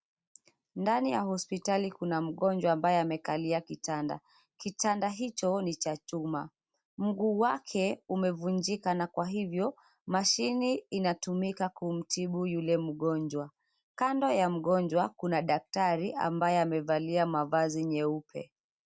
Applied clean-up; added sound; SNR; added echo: none; none; none; none.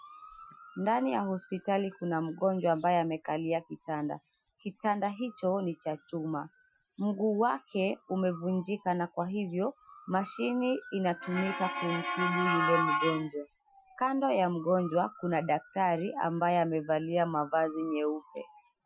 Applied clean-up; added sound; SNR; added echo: classical method Wiener filter.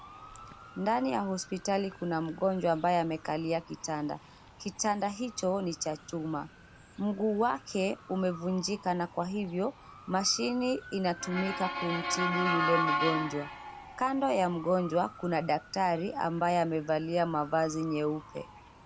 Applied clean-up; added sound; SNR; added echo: none; Motor vehicle (road) / Siren; 9 dB; none.